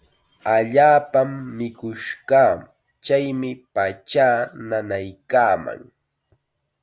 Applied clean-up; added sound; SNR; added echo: none; none; none; none.